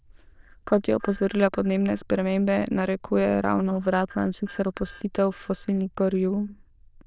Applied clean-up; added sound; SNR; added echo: neural diffusion model UNIVERSE++.